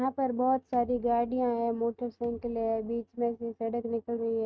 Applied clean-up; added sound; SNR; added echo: neural mask model RNNoise.